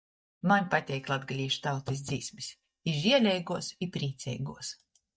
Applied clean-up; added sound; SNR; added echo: neural mask model DeepFilterNet 3.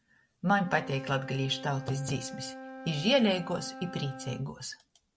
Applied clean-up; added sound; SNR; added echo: none; Wind instrument, woodwind instrument; 13 dB; none.